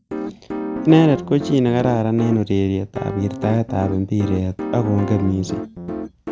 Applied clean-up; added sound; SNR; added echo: none; Piano; 9 dB; none.